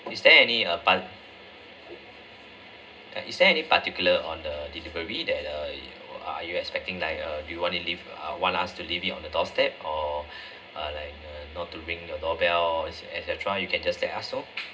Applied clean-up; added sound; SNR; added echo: none; none; none; reverberation time 0.2 s.